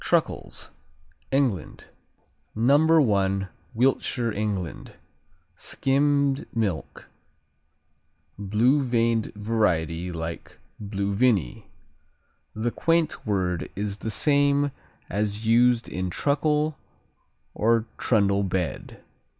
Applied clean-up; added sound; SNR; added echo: none; none; none; none.